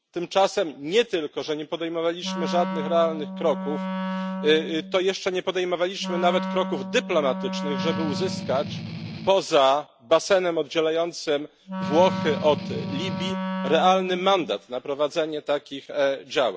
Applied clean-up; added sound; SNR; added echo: none; Strum + Wind instrument, woodwind instrument; 6 dB; none.